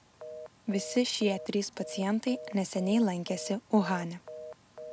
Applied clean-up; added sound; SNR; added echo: none; Telephone; 14 dB; none.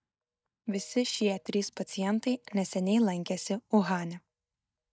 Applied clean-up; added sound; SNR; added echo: neural mask model DeepFilterNet 3.